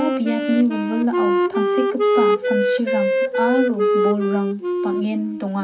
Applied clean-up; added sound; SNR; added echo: none; Wind instrument, woodwind instrument; -3 dB; reverberation time 0.2 s.